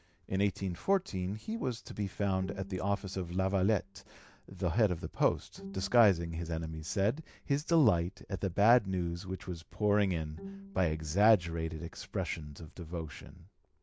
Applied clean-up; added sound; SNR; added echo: none; Bowed string instrument; 19 dB; none.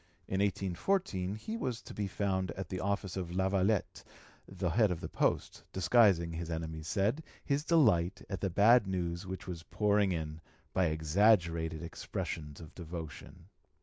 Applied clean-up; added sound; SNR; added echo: none; none; none; none.